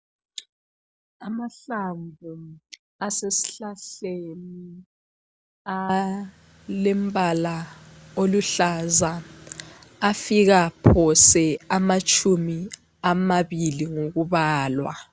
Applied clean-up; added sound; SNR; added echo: none; none; none; none.